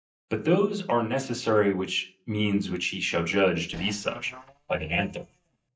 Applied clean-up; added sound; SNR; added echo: neural mask model DeepFilterNet 3.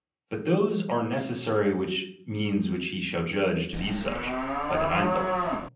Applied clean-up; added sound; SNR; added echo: none; Livestock, farm animals, working animals; 1 dB; reverberation time 0.6 s.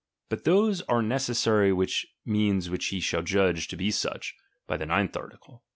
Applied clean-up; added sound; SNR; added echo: none; none; none; none.